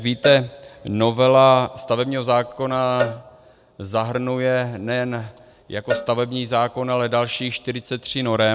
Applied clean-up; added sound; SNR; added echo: none; Cowbell; 13 dB; none.